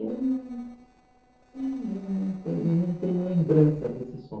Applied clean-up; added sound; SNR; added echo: neural separator model SepFormer DNS4.